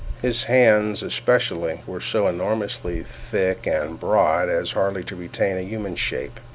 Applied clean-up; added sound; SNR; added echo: none; none; none; none.